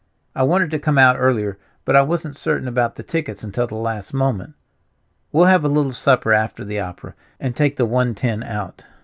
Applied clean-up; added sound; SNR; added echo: none; none; none; none.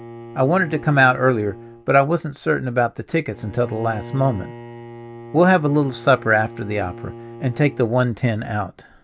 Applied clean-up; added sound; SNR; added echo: none; Bowed string instrument; 17 dB; none.